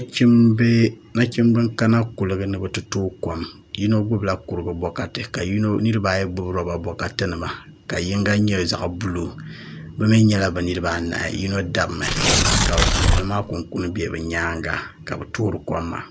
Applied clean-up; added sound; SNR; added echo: none; Tearing; -3 dB; none.